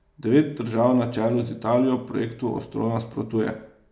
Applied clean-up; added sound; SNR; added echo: none; none; none; none.